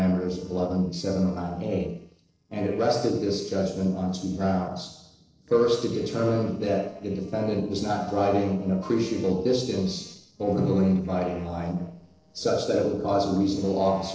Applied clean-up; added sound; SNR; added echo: neural separator model SepFormer DNS4.